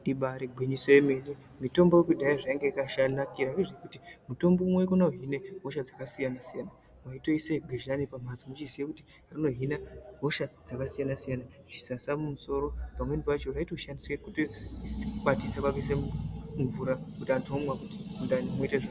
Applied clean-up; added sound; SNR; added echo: none; none; none; none.